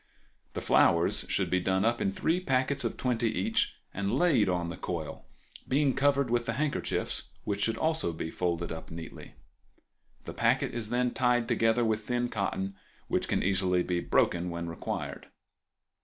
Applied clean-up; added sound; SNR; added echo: none; none; none; none.